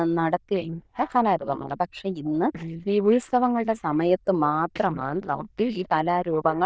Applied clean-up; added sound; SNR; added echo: neural diffusion model UNIVERSE++.